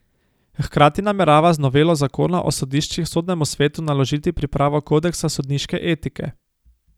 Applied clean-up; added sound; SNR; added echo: none; none; none; none.